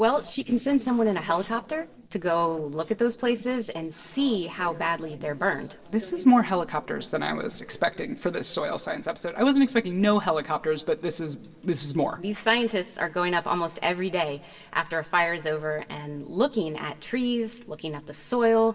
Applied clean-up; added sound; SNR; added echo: neural separator model SepFormer DNS4.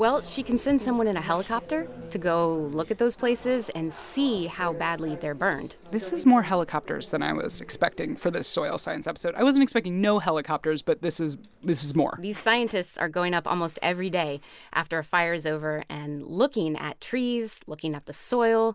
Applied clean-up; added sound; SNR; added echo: none; none; none; none.